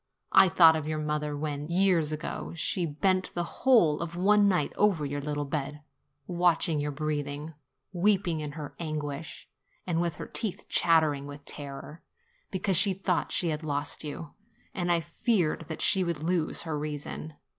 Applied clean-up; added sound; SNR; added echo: none; none; none; none.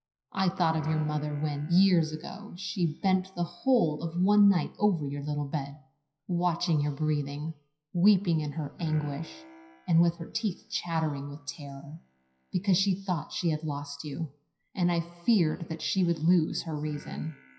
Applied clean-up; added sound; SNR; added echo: classical method WPE with log-MMSE.